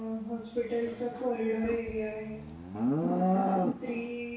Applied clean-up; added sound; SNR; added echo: none; Livestock, farm animals, working animals; -1 dB; reverberation time 0.6 s.